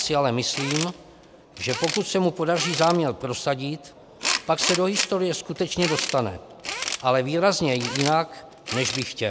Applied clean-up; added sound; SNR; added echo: none; Tools; 8 dB; none.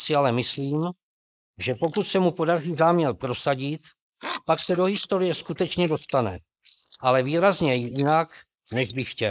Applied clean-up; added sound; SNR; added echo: neural mask model Resemble Enhance denoiser.